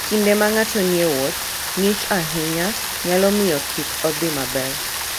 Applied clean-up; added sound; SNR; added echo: none; Rain; 4 dB; none.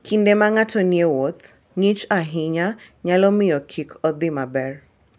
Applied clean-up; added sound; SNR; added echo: none; none; none; none.